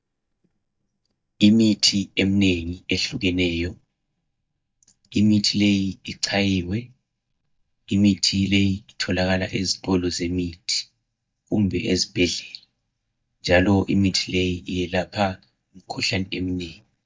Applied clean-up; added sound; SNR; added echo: neural mask model DeepFilterNet 3.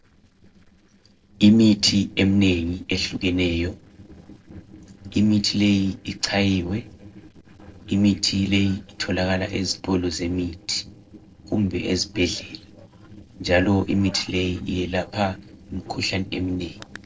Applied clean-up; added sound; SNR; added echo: neural separator model SepFormer DNS4.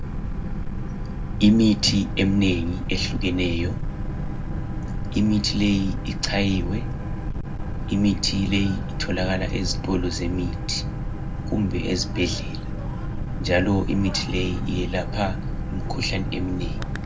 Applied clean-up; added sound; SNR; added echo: none; Boat, Water vehicle; 3 dB; reverberation time 0.3 s.